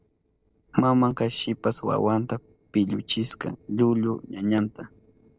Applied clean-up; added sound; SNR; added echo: neural separator model SepFormer DNS4.